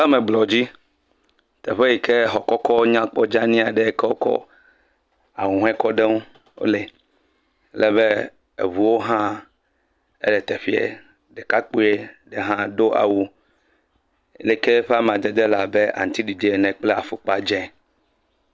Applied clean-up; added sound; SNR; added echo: none; none; none; none.